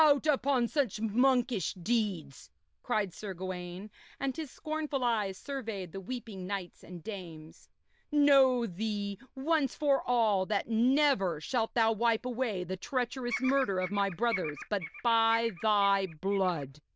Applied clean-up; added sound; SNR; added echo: neural diffusion model UNIVERSE++.